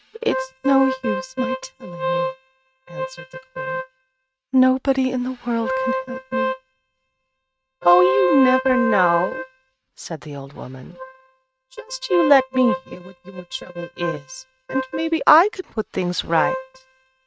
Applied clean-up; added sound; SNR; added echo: neural mask model RNNoise.